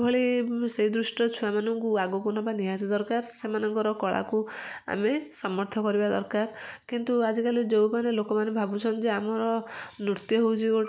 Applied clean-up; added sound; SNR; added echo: none; none; none; none.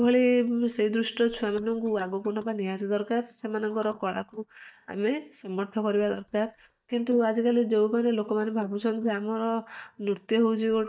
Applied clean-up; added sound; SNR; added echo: neural mask model DeepFilterNet 3.